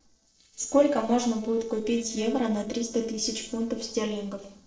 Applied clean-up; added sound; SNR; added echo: neural separator model SepFormer DNS4.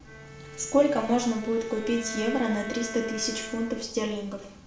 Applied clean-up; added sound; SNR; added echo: none; Bowed string instrument; 12 dB; reverberation time 0.5 s.